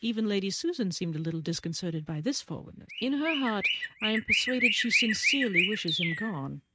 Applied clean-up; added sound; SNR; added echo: neural mask model RNNoise.